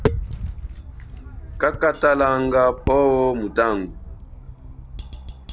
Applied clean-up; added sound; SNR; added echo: none; Tap; 8 dB; none.